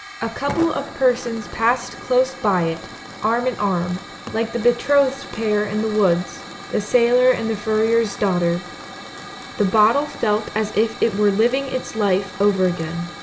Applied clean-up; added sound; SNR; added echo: none; Hiss / Fire; 14 dB; none.